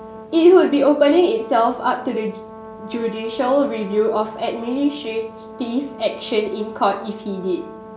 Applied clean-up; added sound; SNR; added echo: none; Brass instrument; 17 dB; none.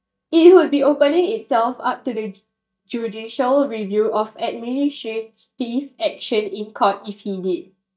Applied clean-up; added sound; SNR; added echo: neural mask model DeepFilterNet 3.